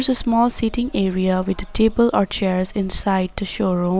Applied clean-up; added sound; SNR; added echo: none; none; none; none.